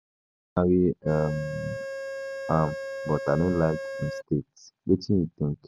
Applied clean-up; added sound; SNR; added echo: none; Organ; 7 dB; none.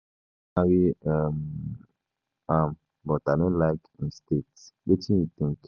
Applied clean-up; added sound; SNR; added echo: none; none; none; none.